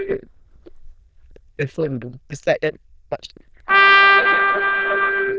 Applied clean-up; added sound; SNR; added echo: neural diffusion model UNIVERSE++.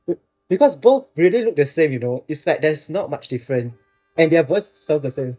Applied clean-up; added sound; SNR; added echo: neural mask model DeepFilterNet 3.